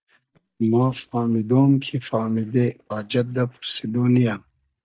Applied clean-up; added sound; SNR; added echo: neural mask model DeepFilterNet 3.